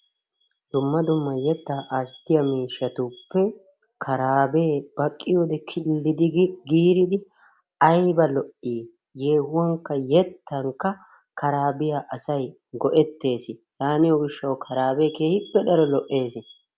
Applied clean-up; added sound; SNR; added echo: none; none; none; none.